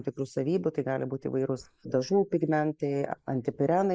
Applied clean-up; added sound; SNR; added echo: neural mask model Resemble Enhance denoiser.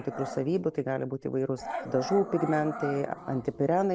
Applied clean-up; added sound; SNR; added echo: none; Growling; 11 dB; none.